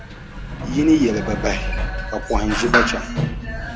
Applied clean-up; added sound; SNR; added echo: none; Sliding door; 2 dB; none.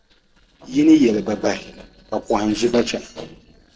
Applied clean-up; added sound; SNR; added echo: neural separator model SepFormer DNS4.